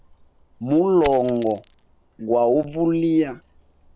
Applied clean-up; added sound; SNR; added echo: none; Coin (dropping); 15 dB; none.